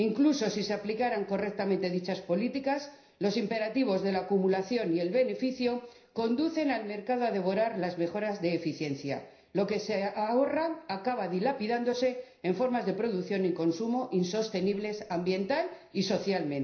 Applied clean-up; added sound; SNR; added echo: none; none; none; reverberation time 0.5 s.